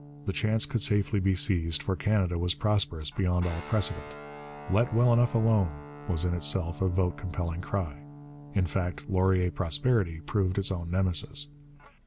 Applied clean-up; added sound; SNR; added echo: none; Guitar; 17 dB; none.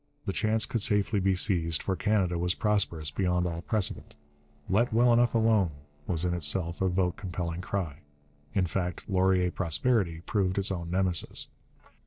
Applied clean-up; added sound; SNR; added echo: neural separator model SepFormer DNS4.